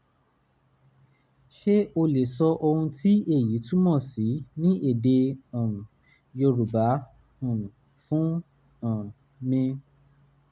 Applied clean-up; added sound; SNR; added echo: none; none; none; none.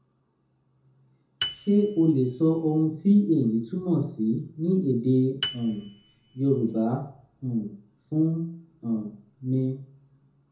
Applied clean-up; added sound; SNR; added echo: none; Piano; 12 dB; reverberation time 0.5 s.